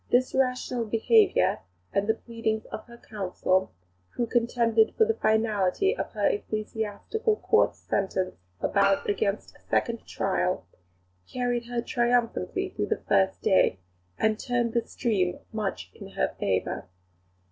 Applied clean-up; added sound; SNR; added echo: neural separator model SepFormer DNS4.